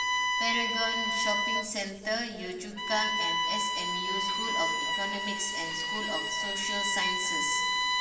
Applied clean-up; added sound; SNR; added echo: none; Bowed string instrument; -5 dB; reverberation time 2.3 s.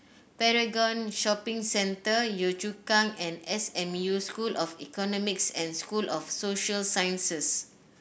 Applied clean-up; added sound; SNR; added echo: none; none; none; none.